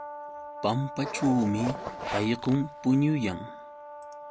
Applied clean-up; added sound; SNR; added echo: none; Brass instrument + Zipper (clothing); 10 dB; none.